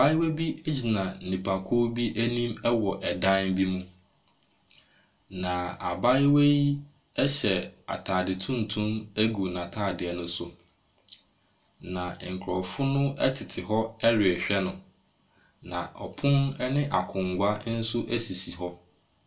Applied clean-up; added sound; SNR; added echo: none; none; none; reverberation time 0.2 s.